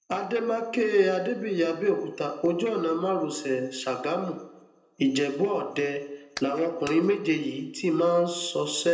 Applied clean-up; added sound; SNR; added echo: none; Clapping; 16 dB; reverberation time 0.8 s.